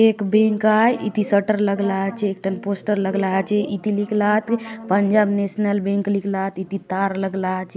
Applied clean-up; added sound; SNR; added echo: none; none; none; none.